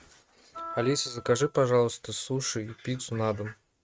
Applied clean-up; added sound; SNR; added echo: neural mask model RNNoise.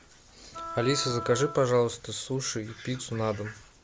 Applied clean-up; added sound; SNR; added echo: none; Wind instrument, woodwind instrument; 11 dB; none.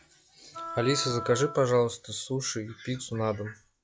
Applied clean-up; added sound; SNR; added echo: classical method log-MMSE.